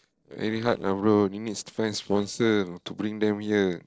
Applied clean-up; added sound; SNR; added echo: neural separator model SepFormer DNS4.